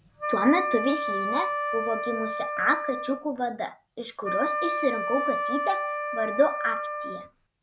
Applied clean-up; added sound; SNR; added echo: none; Wind instrument, woodwind instrument; 1 dB; none.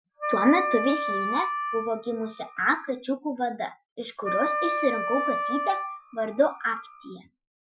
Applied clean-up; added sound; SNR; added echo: classical method Wiener filter.